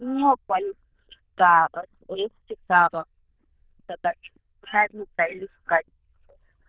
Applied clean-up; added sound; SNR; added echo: neural diffusion model UNIVERSE++.